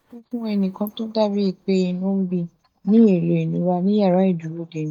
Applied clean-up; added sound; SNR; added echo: neural mask model DeepFilterNet 3.